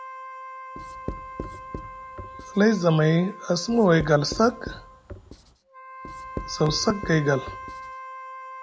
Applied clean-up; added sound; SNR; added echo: none; Wind instrument, woodwind instrument + Writing; 12 dB; none.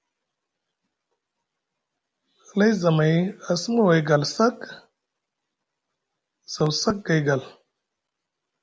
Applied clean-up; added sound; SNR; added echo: none; none; none; none.